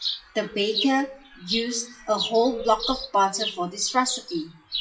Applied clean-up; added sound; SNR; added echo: classical method WPE with log-MMSE.